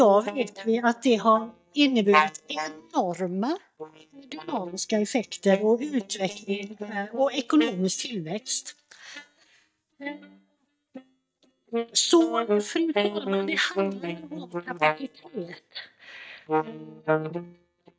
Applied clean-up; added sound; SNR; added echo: neural mask model DeepFilterNet 3.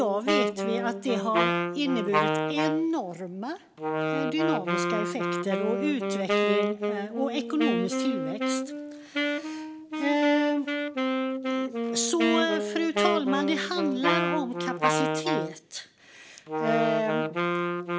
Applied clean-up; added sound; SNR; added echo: none; Wind instrument, woodwind instrument; -1 dB; none.